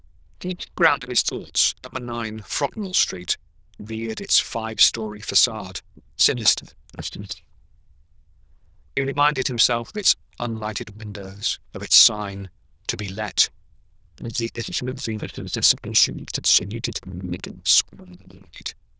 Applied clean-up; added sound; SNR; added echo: neural diffusion model UNIVERSE++.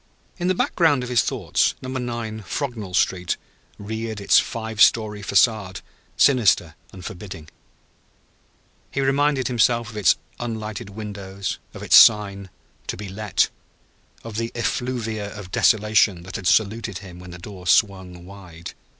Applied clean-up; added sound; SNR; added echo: none; none; none; none.